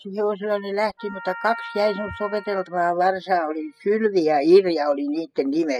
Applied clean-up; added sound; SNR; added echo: classical method spectral subtraction.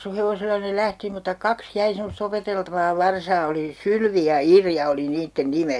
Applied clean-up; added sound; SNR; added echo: none; none; none; none.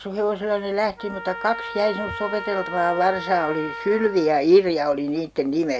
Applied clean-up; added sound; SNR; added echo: none; Trumpet; 13 dB; none.